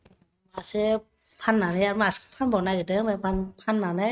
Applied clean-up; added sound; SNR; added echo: neural mask model RNNoise.